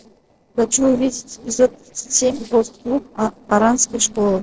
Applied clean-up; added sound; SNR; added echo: neural separator model SepFormer DNS4.